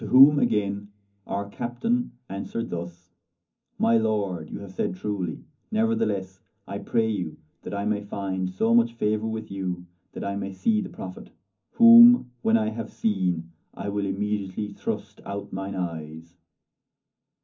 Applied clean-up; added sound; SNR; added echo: none; none; none; reverberation time 0.3 s.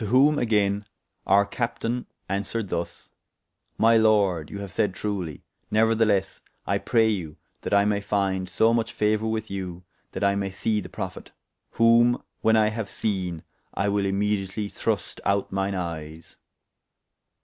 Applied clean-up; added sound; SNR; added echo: none; none; none; none.